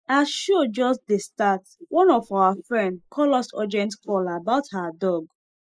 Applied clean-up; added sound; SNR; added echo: neural mask model Resemble Enhance denoiser.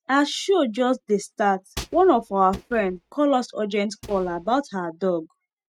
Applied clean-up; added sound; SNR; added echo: neural mask model RNNoise.